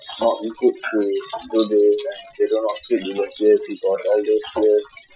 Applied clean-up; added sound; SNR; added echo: classical method Wiener filter.